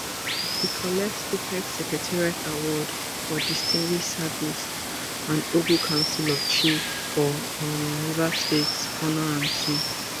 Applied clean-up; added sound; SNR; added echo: none; Water; 1 dB; none.